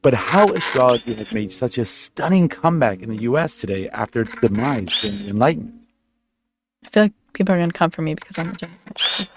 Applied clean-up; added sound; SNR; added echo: neural mask model RNNoise.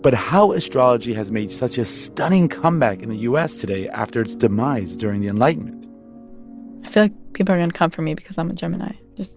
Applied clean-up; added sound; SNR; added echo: none; none; none; none.